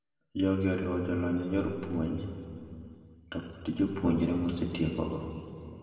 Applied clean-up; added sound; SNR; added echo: none; none; none; reverberation time 2.4 s.